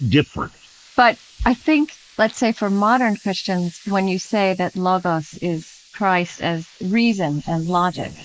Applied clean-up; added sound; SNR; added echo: neural mask model Resemble Enhance denoiser.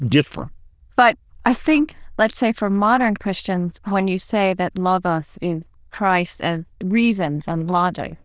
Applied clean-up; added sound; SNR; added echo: neural diffusion model UNIVERSE++.